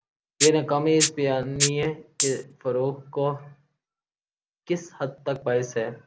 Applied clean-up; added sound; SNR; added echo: none; Rattle (instrument); 3 dB; none.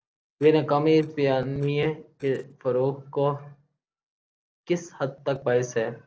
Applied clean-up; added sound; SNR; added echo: neural separator model SepFormer DNS4.